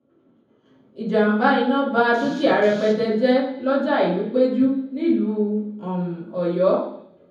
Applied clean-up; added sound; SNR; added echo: none; none; none; reverberation time 0.7 s.